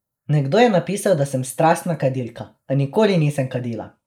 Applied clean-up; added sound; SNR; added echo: neural mask model Resemble Enhance denoiser.